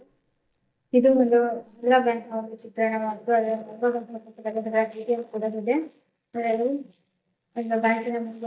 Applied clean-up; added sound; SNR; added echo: neural mask model DeepFilterNet 3.